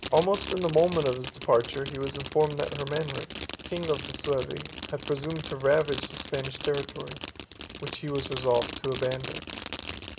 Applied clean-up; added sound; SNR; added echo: none; Fireworks; 5 dB; none.